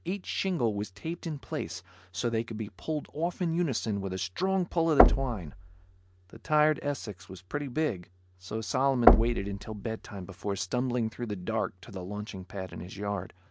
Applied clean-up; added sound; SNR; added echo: none; Knock; -3 dB; none.